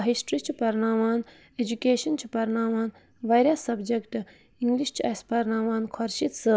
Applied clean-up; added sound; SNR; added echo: none; none; none; none.